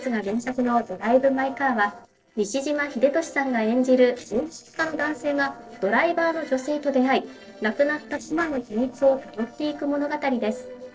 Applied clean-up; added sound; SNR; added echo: neural separator model SepFormer DNS4.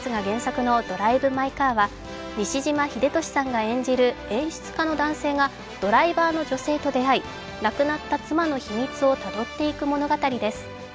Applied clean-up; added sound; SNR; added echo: none; none; none; none.